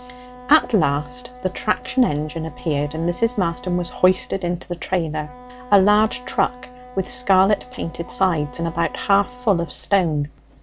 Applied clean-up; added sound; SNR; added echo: none; Wind instrument, woodwind instrument; 19 dB; none.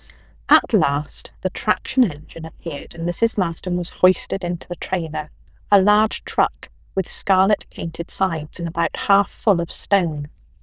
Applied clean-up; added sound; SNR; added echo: neural diffusion model UNIVERSE++.